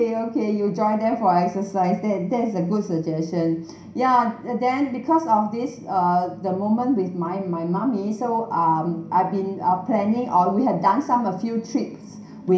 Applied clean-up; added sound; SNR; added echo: none; none; none; reverberation time 0.5 s.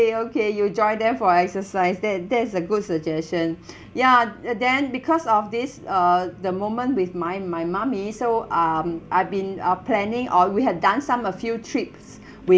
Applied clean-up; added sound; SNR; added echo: none; none; none; none.